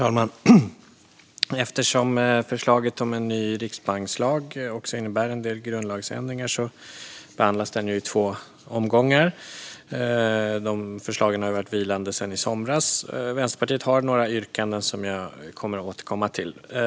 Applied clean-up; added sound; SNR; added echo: none; none; none; none.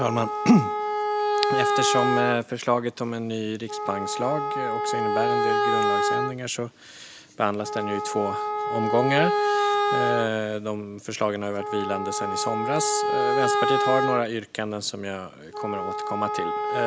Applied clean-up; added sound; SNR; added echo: none; Wind instrument, woodwind instrument; -1 dB; none.